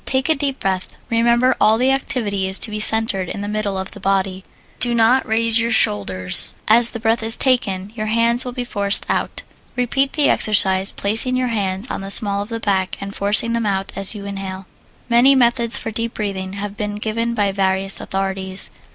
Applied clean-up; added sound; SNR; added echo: none; none; none; none.